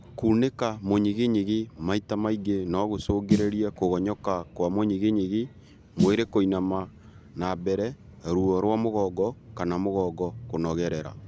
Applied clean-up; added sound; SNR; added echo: none; Snare drum; 7 dB; none.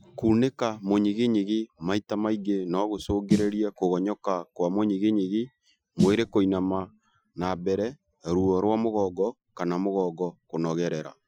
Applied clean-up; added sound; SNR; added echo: classical method Wiener filter.